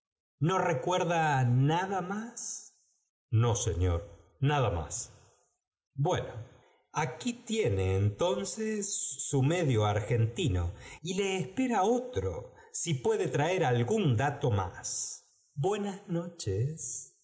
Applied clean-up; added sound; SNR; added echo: none; none; none; none.